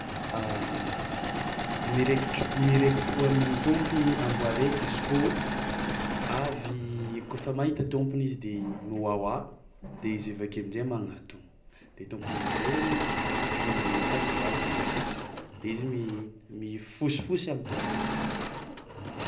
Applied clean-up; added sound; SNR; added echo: none; Engine / Mechanisms; 2 dB; reverberation time 0.5 s.